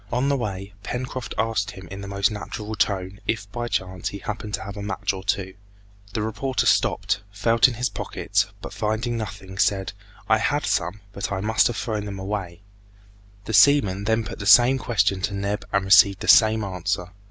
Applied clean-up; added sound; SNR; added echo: none; none; none; none.